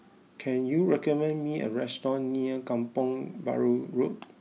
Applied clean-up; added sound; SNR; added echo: none; none; none; none.